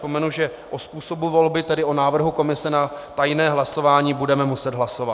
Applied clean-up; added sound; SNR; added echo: none; none; none; none.